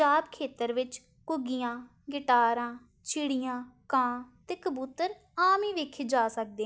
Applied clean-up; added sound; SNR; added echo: none; none; none; none.